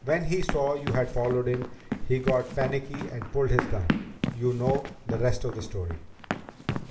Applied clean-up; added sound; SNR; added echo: none; Run; 6 dB; reverberation time 0.5 s.